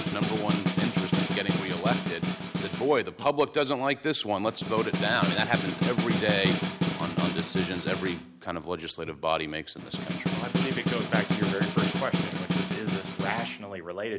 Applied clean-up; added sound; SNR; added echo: none; Snare drum; 0 dB; none.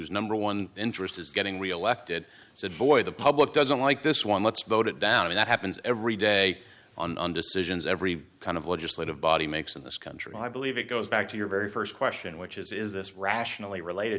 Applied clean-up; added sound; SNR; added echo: none; none; none; none.